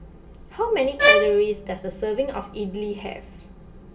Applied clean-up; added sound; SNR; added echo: none; Bowed string instrument; -5 dB; reverberation time 0.2 s.